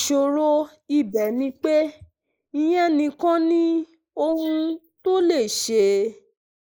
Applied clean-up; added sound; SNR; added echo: neural mask model Resemble Enhance denoiser.